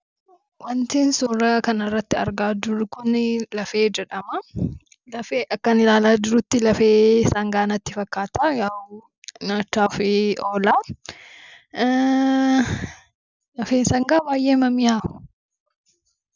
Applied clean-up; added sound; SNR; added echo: none; none; none; none.